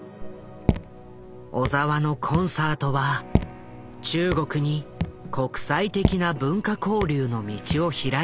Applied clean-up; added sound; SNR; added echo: none; Raindrop / Drip; 5 dB; none.